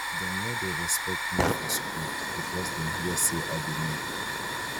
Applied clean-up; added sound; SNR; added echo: none; Hiss / Fire; -3 dB; none.